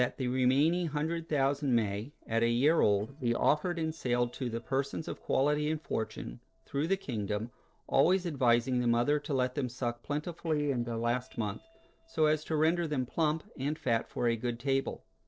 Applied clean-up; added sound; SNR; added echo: neural separator model SepFormer DNS4.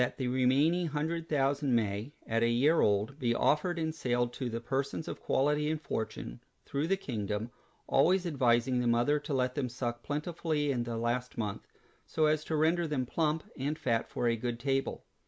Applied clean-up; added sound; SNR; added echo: none; none; none; none.